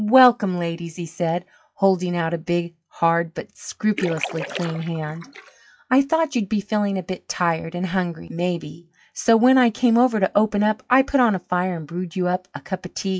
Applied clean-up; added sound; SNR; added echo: classical method log-MMSE.